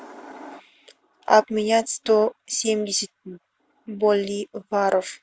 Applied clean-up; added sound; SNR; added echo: none; none; none; none.